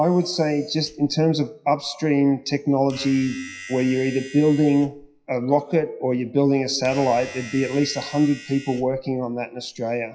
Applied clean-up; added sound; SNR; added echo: classical method WPE with log-MMSE.